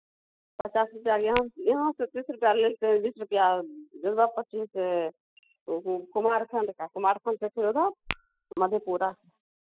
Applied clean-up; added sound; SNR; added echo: classical method spectral subtraction.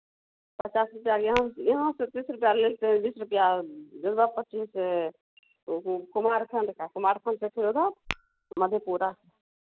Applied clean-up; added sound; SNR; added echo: none; Tap / Glass; 15 dB; none.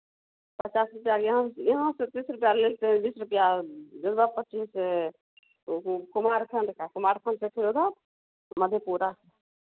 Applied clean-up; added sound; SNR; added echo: none; none; none; none.